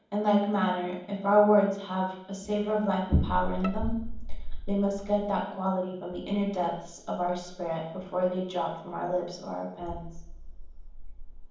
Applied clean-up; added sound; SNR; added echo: none; Bowed string instrument; 18 dB; reverberation time 1.2 s.